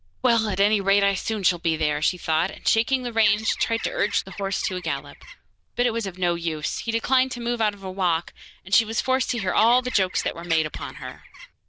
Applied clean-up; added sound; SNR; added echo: neural diffusion model UNIVERSE++.